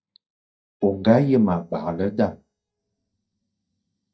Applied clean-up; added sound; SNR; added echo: neural mask model DeepFilterNet 3.